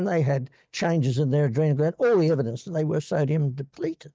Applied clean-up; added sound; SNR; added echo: neural mask model DeepFilterNet 3.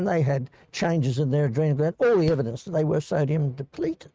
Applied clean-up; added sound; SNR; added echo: neural mask model RNNoise.